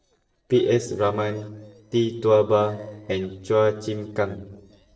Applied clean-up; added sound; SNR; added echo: neural separator model SepFormer DNS4.